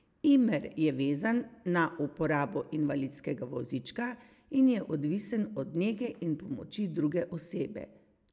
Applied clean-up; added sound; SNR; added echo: none; none; none; none.